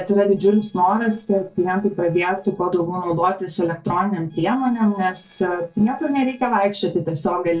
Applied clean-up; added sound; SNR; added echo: neural separator model SepFormer DNS4.